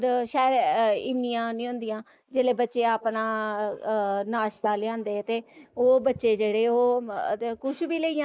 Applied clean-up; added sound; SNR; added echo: neural mask model Resemble Enhance denoiser.